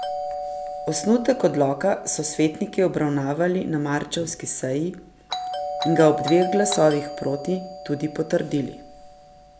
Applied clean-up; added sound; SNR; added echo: none; Doorbell; 10 dB; none.